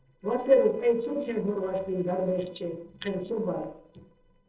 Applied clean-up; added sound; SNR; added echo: neural separator model SepFormer DNS4.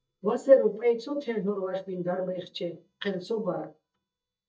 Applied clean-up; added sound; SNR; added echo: neural mask model DeepFilterNet 3.